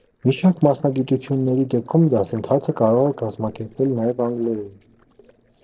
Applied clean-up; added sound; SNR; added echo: neural separator model SepFormer DNS4.